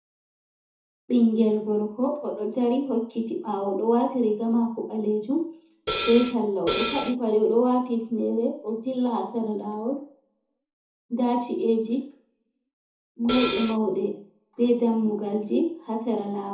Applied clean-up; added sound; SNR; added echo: none; Hi-hat; 3 dB; reverberation time 0.6 s.